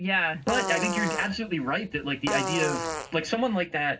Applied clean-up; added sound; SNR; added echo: none; Fart; 6 dB; reverberation time 0.4 s.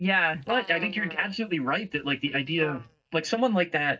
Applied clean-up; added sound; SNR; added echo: neural mask model DeepFilterNet 3.